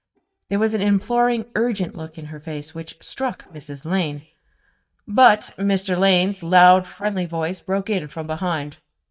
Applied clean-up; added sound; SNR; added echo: neural mask model DeepFilterNet 3.